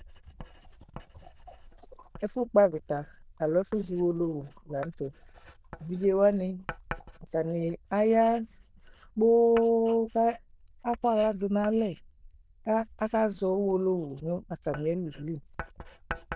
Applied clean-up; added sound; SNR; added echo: neural diffusion model UNIVERSE++.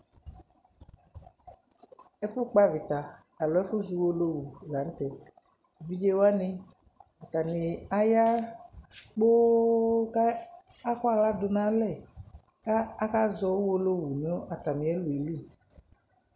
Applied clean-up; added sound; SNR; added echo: none; none; none; none.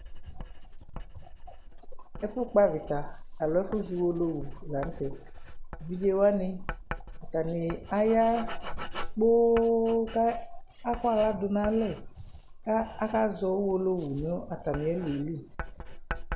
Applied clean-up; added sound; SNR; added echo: none; Writing; 9 dB; none.